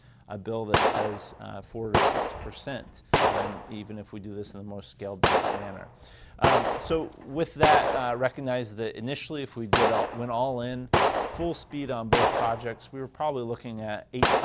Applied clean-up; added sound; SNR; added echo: none; Gunshot, gunfire; -3 dB; none.